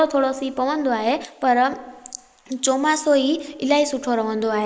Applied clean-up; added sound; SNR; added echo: neural mask model Resemble Enhance denoiser.